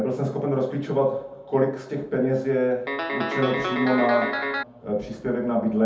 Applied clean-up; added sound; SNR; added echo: none; Guitar; 2 dB; reverberation time 0.6 s.